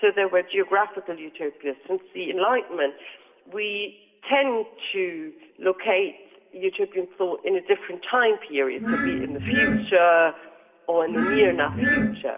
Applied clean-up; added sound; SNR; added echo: none; Glass; 0 dB; reverberation time 1.2 s.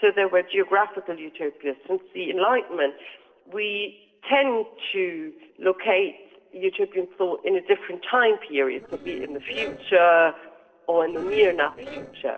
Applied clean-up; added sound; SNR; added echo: neural separator model SepFormer DNS4.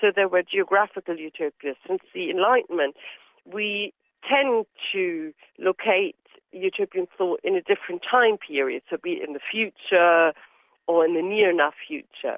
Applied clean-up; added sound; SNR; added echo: none; none; none; none.